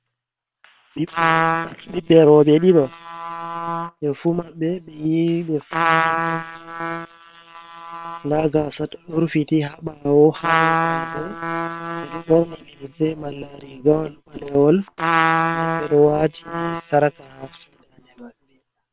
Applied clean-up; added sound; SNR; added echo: neural separator model SepFormer WHAM!.